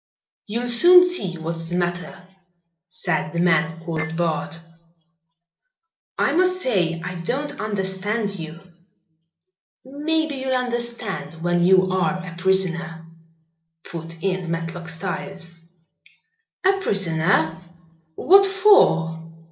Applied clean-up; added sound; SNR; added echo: neural separator model SepFormer DNS4.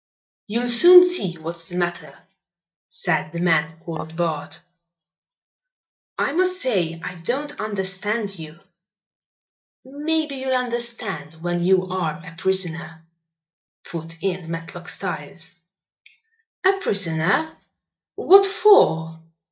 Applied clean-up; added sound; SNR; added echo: neural mask model DeepFilterNet 3.